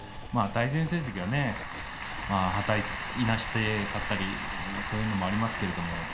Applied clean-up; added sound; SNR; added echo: none; Writing; 12 dB; reverberation time 0.5 s.